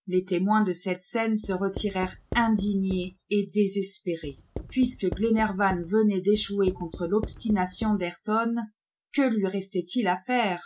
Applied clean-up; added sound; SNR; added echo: none; Writing; 14 dB; none.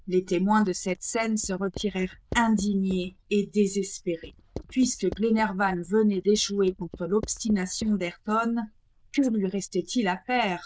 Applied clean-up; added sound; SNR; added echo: neural diffusion model UNIVERSE++.